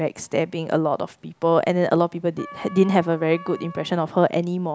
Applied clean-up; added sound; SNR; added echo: none; Wind instrument, woodwind instrument; 19 dB; none.